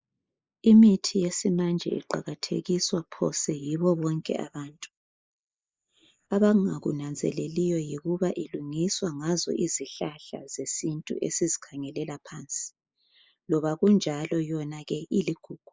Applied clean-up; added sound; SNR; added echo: neural mask model Resemble Enhance denoiser.